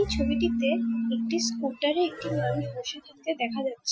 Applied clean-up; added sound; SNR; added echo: classical method Wiener filter.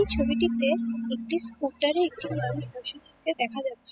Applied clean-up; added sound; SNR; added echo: classical method spectral subtraction.